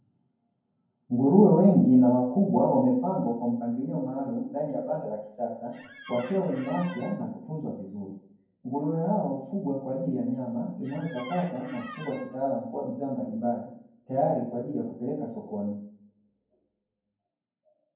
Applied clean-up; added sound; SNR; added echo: none; Squeak; 18 dB; reverberation time 0.9 s.